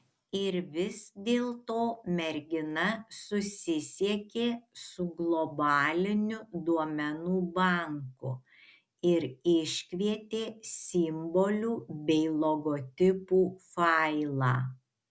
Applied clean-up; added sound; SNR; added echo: none; none; none; none.